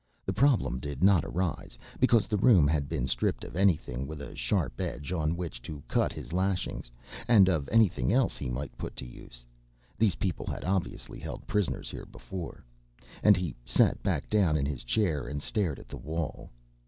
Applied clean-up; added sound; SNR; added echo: none; none; none; none.